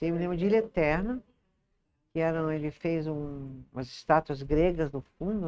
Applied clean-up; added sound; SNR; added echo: neural mask model RNNoise.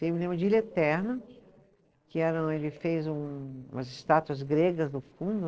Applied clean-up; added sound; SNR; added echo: neural separator model SepFormer DNS4.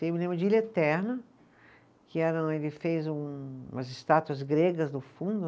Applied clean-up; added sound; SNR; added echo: none; none; none; none.